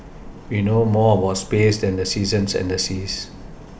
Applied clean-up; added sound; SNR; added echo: none; none; none; none.